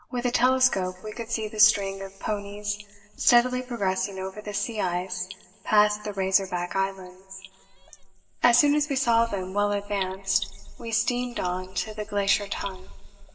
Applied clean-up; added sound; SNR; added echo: none; Keys jangling; 16 dB; reverberation time 3.0 s.